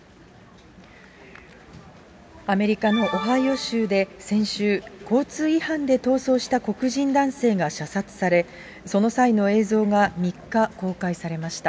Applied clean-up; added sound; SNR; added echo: none; none; none; none.